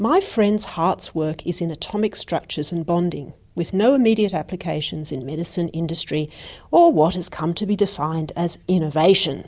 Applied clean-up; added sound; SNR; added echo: none; none; none; none.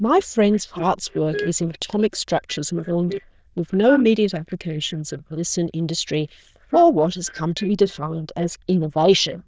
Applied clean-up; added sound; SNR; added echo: neural diffusion model UNIVERSE++.